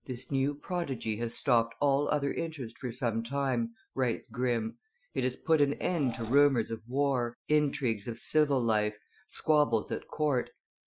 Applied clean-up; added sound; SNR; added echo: classical method Wiener filter.